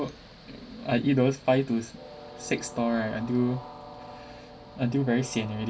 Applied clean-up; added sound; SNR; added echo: none; Train; 17 dB; reverberation time 0.1 s.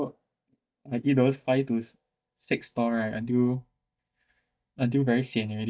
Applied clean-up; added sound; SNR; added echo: neural mask model DeepFilterNet 3.